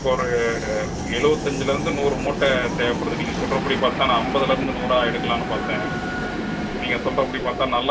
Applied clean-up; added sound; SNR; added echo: none; Train; 3 dB; reverberation time 0.1 s.